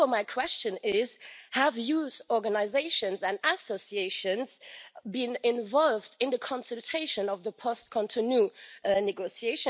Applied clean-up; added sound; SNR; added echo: none; none; none; none.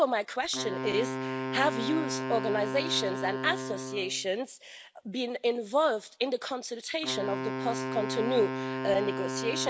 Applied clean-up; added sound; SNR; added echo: none; Wind instrument, woodwind instrument; 5 dB; none.